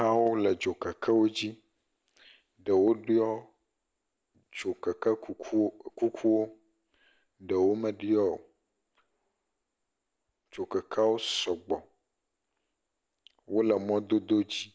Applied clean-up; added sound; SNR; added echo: none; none; none; none.